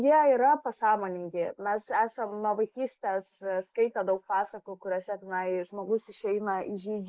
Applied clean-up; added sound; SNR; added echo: neural mask model Resemble Enhance denoiser.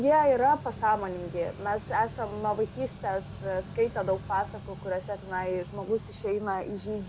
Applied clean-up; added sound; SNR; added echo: none; Mechanical fan; 13 dB; none.